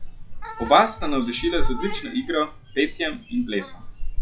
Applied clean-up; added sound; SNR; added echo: classical method log-MMSE.